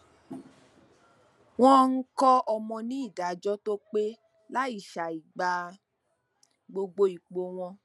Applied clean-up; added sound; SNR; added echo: none; none; none; none.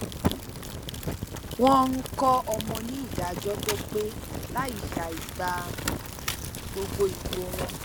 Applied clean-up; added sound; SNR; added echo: none; Fire; 4 dB; none.